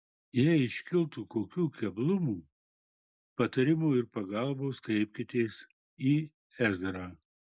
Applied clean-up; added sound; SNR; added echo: none; none; none; none.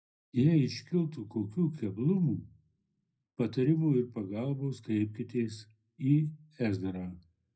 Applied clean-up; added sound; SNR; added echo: none; none; none; reverberation time 0.4 s.